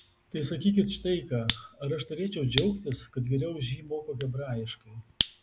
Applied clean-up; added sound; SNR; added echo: none; Fire; 6 dB; none.